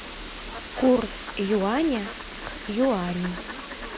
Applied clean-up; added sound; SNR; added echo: none; Fowl; 11 dB; none.